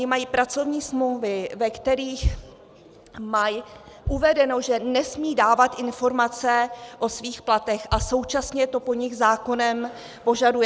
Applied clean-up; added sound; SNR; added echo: none; Bass drum; 14 dB; none.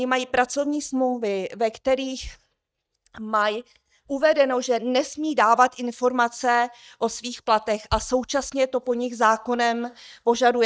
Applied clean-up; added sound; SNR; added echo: neural mask model DeepFilterNet 3.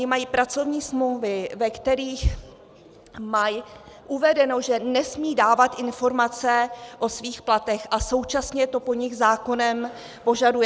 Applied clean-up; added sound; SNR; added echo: none; none; none; none.